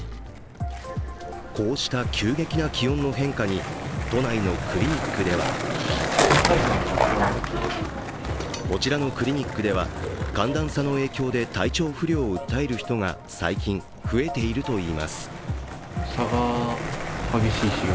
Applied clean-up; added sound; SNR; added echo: none; Skateboard; 4 dB; none.